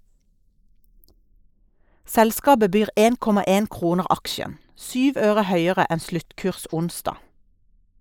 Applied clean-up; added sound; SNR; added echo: neural mask model Resemble Enhance denoiser.